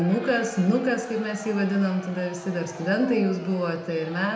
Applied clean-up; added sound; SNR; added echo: none; Crowd; 16 dB; reverberation time 0.7 s.